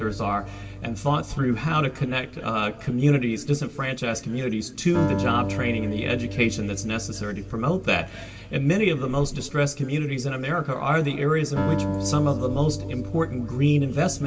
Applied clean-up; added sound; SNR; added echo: none; Acoustic guitar; 9 dB; reverberation time 2.0 s.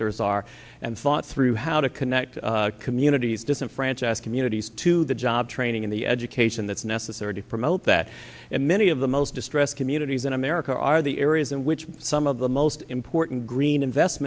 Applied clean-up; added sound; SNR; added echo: none; none; none; none.